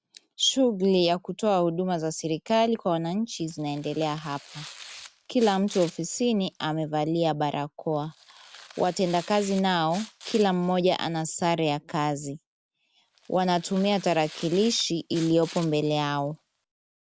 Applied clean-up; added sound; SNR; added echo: none; Tearing; 20 dB; none.